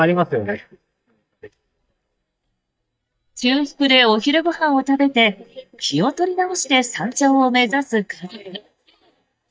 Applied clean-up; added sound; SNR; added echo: neural mask model DeepFilterNet 3.